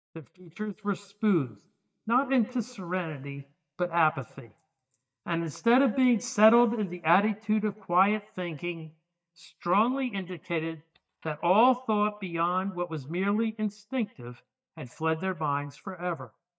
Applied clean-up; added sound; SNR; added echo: neural mask model DeepFilterNet 3.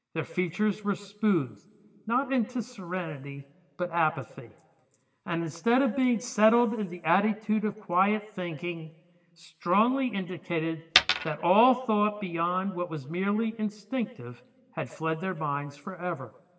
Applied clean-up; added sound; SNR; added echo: none; Coin (dropping); 1 dB; reverberation time 1.4 s.